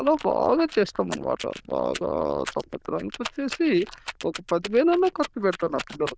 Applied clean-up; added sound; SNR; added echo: neural diffusion model UNIVERSE++.